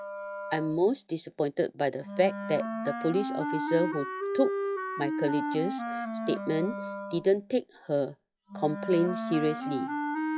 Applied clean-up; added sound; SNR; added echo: classical method log-MMSE.